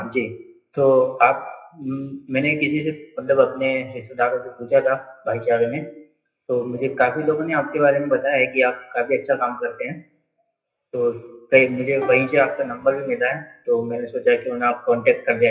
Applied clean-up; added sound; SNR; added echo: classical method WPE with log-MMSE.